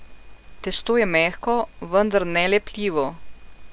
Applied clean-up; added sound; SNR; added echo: none; none; none; none.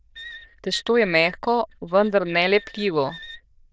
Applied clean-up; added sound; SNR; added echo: neural diffusion model UNIVERSE++.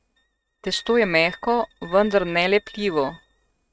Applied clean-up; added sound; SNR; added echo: neural mask model RNNoise.